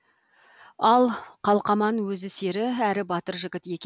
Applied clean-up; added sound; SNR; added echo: none; none; none; none.